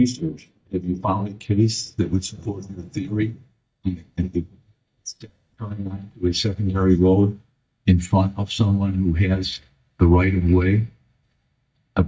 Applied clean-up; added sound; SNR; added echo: neural mask model DeepFilterNet 3.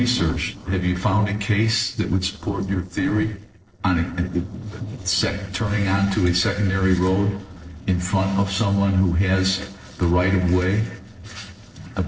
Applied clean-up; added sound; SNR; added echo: neural separator model SepFormer DNS4.